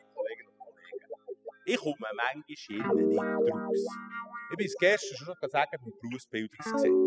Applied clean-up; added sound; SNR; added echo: classical method spectral subtraction.